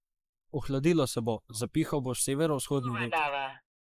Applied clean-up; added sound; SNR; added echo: neural mask model Resemble Enhance denoiser.